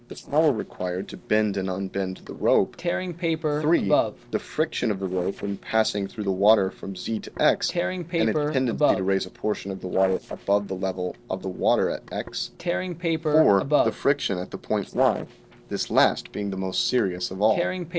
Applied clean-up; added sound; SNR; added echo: neural separator model SepFormer DNS4.